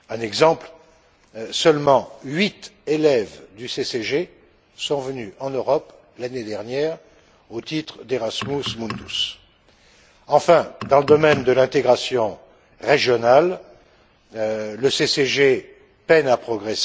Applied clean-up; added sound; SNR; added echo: none; none; none; none.